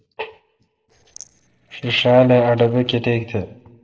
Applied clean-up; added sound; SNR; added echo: neural separator model SepFormer DNS4.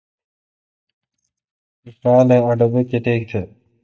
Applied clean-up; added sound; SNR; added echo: neural mask model DeepFilterNet 3.